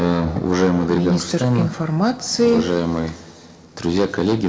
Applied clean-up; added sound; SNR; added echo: none; none; none; reverberation time 2.3 s.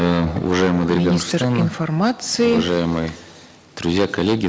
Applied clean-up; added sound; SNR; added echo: none; none; none; none.